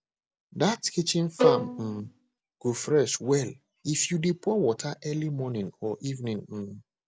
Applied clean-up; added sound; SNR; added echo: none; Bowed string instrument; -2 dB; none.